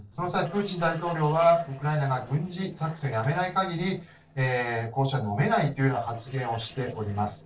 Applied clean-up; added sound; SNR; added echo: neural separator model SepFormer DNS4.